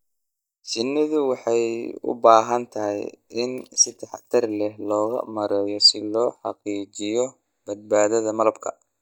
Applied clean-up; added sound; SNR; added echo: neural mask model DeepFilterNet 3.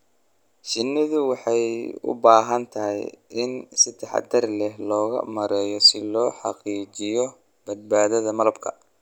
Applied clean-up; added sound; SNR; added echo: none; none; none; none.